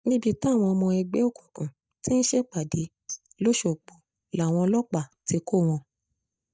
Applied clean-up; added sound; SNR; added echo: neural mask model DeepFilterNet 3.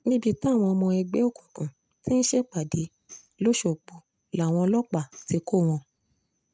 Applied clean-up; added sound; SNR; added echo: neural mask model RNNoise.